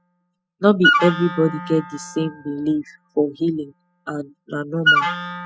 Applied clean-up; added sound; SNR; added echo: classical method spectral subtraction.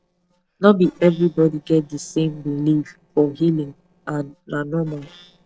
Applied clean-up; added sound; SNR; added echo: neural separator model SepFormer DNS4.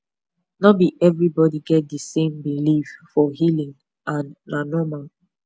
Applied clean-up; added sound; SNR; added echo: none; none; none; none.